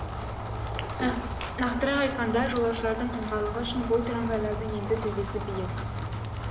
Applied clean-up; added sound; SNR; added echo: none; Rain; 4 dB; none.